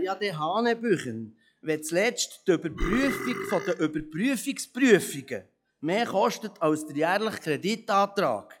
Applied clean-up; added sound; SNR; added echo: classical method log-MMSE.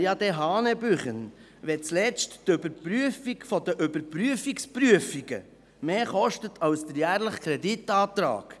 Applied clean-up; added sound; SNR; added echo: none; none; none; none.